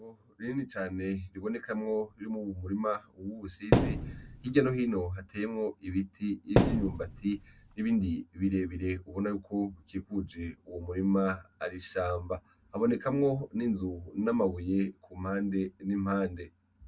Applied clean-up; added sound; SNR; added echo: none; Thump, thud; -2 dB; none.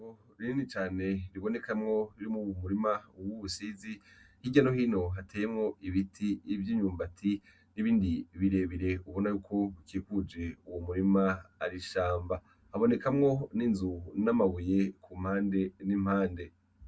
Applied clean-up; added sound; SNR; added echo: none; none; none; none.